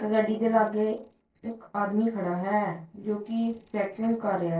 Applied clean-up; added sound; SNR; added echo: neural separator model SepFormer DNS4.